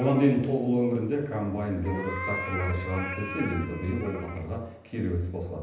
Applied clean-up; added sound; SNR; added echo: none; Meow; 12 dB; reverberation time 0.9 s.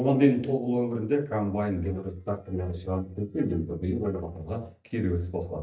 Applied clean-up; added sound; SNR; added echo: neural mask model DeepFilterNet 3.